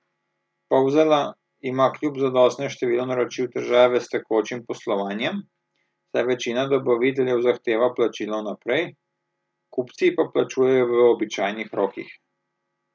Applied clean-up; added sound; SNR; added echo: none; none; none; none.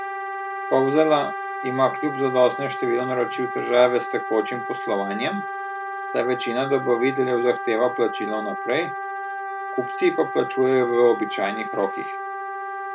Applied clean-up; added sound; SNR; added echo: none; Wind instrument, woodwind instrument; 6 dB; none.